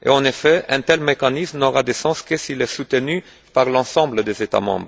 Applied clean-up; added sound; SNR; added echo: none; none; none; none.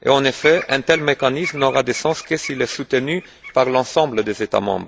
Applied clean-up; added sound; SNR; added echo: none; Bird vocalization, bird call, bird song; 15 dB; none.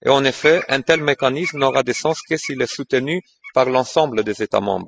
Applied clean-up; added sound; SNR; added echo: classical method spectral subtraction.